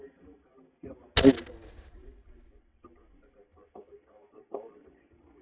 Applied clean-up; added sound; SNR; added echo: neural mask model DeepFilterNet 3.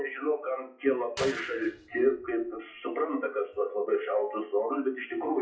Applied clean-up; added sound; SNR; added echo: classical method WPE with log-MMSE.